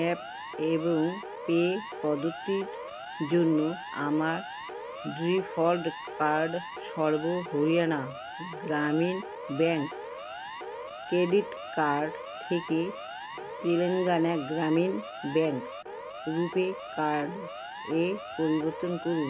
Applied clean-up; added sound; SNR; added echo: none; Siren; 10 dB; none.